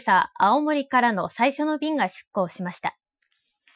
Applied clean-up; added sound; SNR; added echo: classical method Wiener filter.